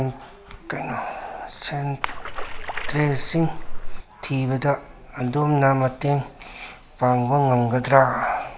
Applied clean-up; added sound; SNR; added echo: none; Splash, splatter; 2 dB; none.